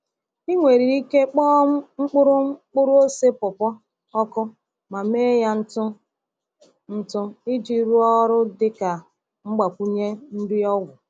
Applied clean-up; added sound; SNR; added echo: none; none; none; none.